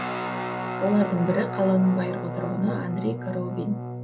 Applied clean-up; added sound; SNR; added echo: none; Guitar; 5 dB; reverberation time 0.3 s.